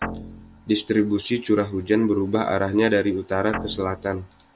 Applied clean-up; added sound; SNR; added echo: none; Guitar; 12 dB; none.